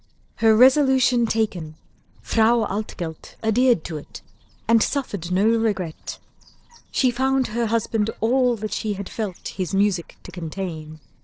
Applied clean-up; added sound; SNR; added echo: neural separator model SepFormer DNS4.